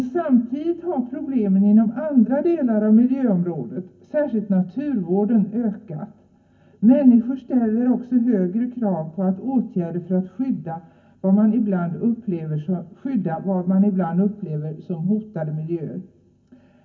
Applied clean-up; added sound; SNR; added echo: none; none; none; reverberation time 0.3 s.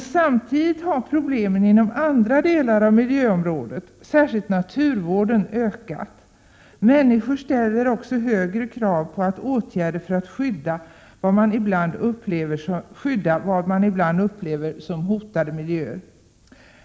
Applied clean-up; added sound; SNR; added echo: none; none; none; none.